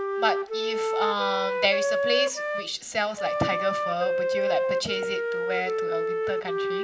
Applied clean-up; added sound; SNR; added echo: none; Wind instrument, woodwind instrument; -3 dB; reverberation time 0.7 s.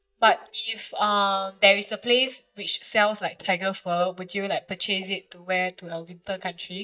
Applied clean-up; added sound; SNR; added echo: neural mask model DeepFilterNet 3.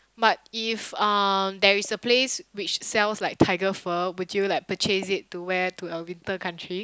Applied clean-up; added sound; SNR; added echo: none; none; none; none.